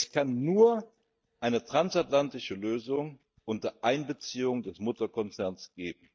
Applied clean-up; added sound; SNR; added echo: neural mask model DeepFilterNet 3.